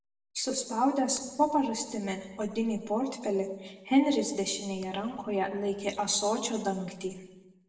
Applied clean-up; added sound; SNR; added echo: neural separator model SepFormer DNS4.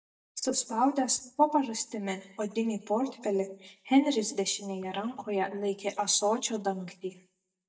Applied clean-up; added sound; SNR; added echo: neural mask model DeepFilterNet 3.